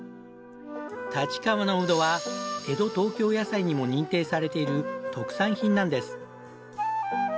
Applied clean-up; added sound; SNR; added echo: none; Piano; 16 dB; none.